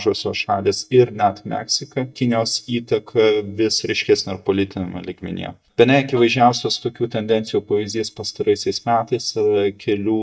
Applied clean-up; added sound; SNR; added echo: neural mask model DeepFilterNet 3.